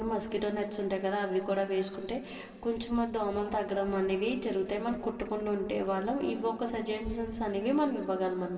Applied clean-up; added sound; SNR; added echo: none; none; none; reverberation time 2.8 s.